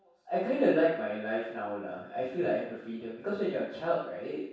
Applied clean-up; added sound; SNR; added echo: none; none; none; reverberation time 0.7 s.